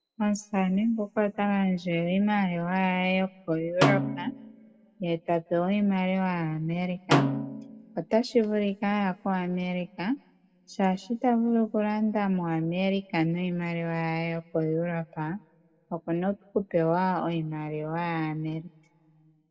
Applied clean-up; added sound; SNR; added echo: none; Snare drum; 4 dB; reverberation time 0.8 s.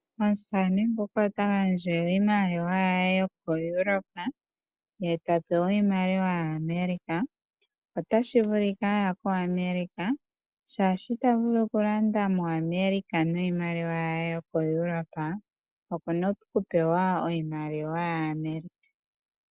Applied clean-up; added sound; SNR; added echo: none; none; none; none.